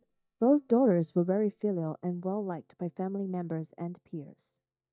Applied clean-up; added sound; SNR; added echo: neural mask model DeepFilterNet 3.